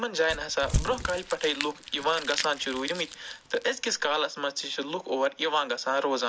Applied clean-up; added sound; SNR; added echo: none; Crumpling, crinkling / Crushing; 7 dB; none.